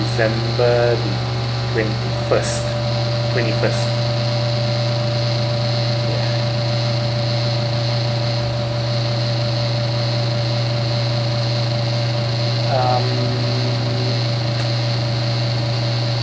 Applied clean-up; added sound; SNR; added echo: none; Mechanical fan; -4 dB; none.